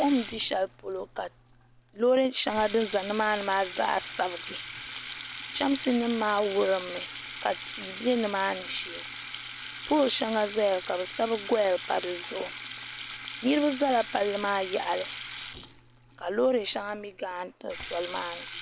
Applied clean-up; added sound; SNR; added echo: none; Sink (filling or washing) / Water tap, faucet; 12 dB; none.